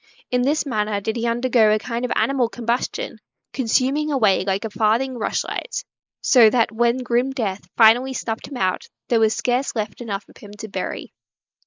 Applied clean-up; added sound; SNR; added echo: neural mask model Resemble Enhance denoiser.